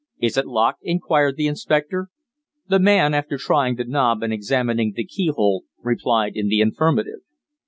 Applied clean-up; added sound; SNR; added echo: none; none; none; none.